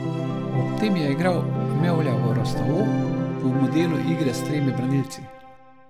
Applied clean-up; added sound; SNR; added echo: none; Organ; 0 dB; none.